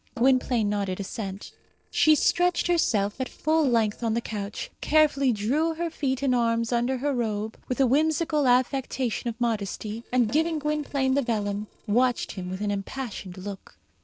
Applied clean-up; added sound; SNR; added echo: neural separator model SepFormer DNS4.